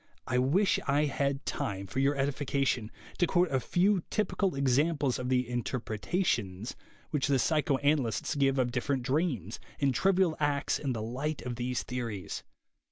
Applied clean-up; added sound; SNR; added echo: none; none; none; none.